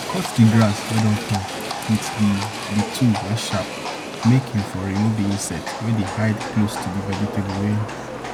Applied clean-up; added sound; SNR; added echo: none; Livestock, farm animals, working animals; 8 dB; none.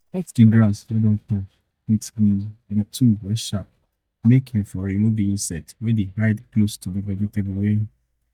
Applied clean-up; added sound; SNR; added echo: neural mask model DeepFilterNet 3.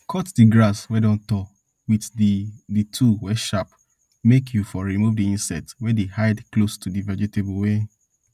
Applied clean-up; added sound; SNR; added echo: none; none; none; none.